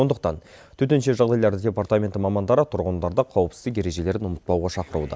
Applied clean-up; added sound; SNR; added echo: none; none; none; none.